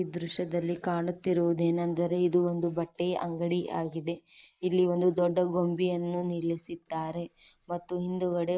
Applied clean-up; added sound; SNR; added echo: neural mask model Resemble Enhance denoiser.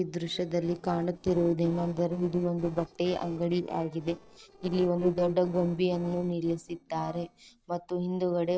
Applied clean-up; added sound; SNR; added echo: neural separator model SepFormer DNS4.